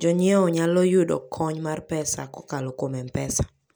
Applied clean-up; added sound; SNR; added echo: none; none; none; none.